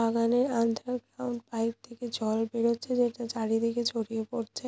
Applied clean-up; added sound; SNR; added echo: none; none; none; none.